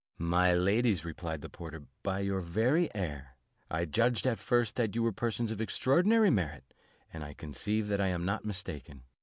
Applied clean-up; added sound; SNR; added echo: none; none; none; none.